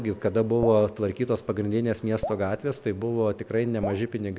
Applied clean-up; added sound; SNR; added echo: none; Drip; 14 dB; none.